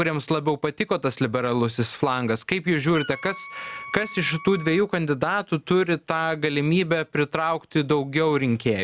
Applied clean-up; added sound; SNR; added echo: none; Wind instrument, woodwind instrument; 15 dB; none.